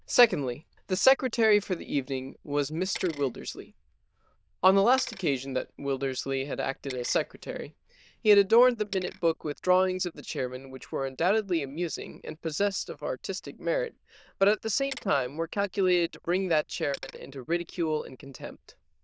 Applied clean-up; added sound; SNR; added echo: neural diffusion model UNIVERSE++.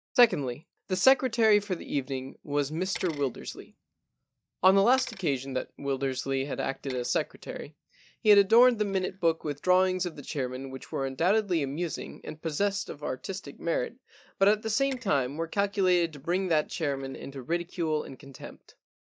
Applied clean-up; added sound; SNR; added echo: neural mask model DeepFilterNet 3.